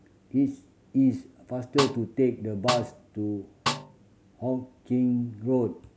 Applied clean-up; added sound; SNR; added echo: none; Snare drum; 6 dB; none.